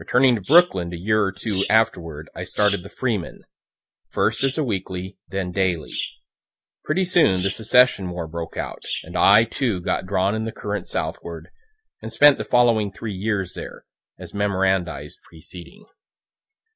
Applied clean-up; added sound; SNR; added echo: none; none; none; none.